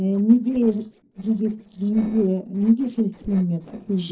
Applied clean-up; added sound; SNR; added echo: neural separator model SepFormer DNS4.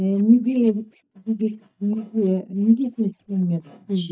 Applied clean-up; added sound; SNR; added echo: neural mask model DeepFilterNet 3.